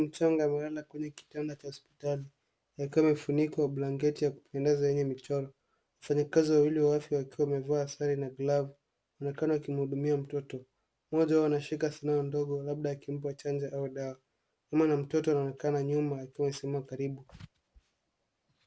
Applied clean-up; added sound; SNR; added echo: none; none; none; none.